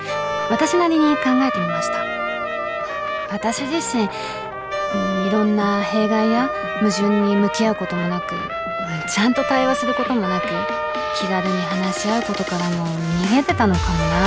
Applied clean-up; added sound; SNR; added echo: none; Trumpet + Wind instrument, woodwind instrument; 4 dB; none.